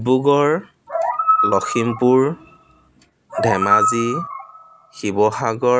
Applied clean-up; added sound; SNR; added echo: none; Animal; 2 dB; none.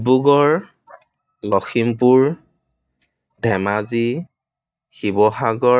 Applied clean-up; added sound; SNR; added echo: neural mask model DeepFilterNet 3.